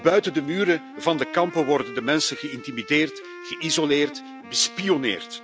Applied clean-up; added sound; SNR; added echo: none; Wind instrument, woodwind instrument; 15 dB; none.